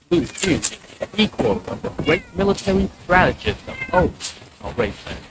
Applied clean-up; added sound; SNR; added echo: neural mask model RNNoise.